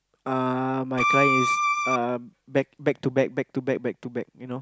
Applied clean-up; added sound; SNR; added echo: none; Bowed string instrument; -5 dB; none.